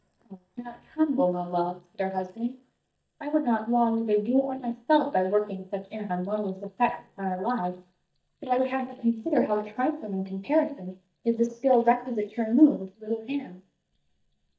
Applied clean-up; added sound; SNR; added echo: neural mask model DeepFilterNet 3.